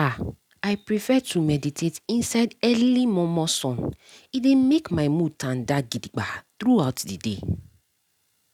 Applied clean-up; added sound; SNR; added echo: none; none; none; none.